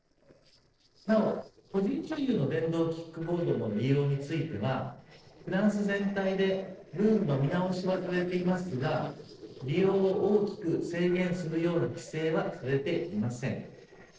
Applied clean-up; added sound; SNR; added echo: neural separator model SepFormer DNS4.